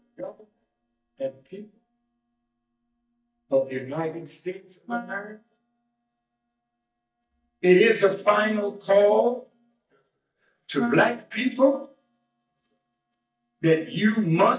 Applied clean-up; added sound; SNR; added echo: neural mask model DeepFilterNet 3.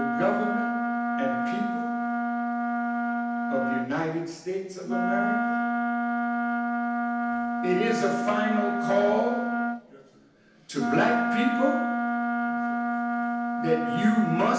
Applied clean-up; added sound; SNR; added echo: none; Wind instrument, woodwind instrument; -2 dB; reverberation time 0.9 s.